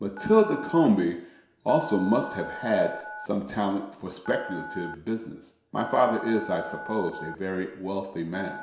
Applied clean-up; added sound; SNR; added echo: none; Telephone; 14 dB; reverberation time 0.7 s.